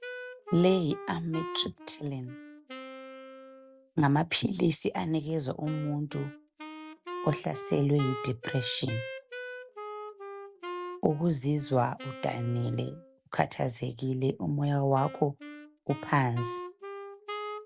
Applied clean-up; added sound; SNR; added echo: none; Wind instrument, woodwind instrument; 12 dB; none.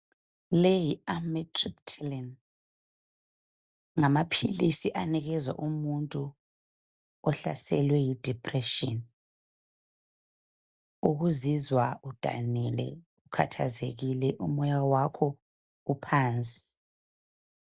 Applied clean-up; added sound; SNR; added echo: none; none; none; none.